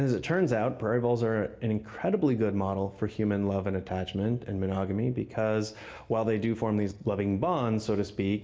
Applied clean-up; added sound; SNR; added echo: none; none; none; reverberation time 0.8 s.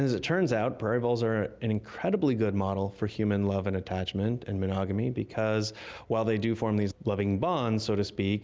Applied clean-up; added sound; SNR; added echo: none; none; none; none.